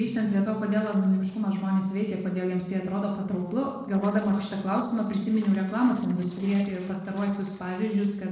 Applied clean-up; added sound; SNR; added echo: neural separator model SepFormer DNS4.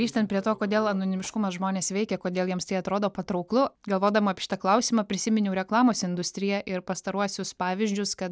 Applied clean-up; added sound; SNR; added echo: none; none; none; none.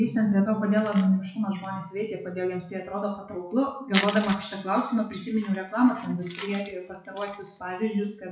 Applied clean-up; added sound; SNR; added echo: classical method WPE with log-MMSE.